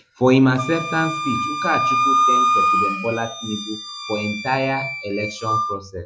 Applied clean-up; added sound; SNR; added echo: classical method log-MMSE.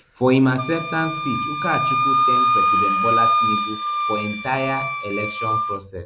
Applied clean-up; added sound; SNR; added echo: none; Wind instrument, woodwind instrument; -3 dB; none.